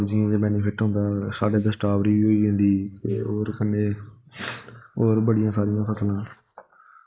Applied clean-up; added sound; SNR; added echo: neural mask model Resemble Enhance denoiser.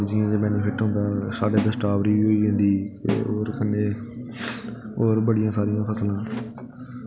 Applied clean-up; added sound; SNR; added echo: none; Snare drum; 12 dB; none.